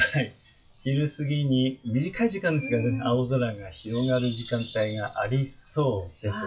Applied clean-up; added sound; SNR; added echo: classical method WPE with log-MMSE.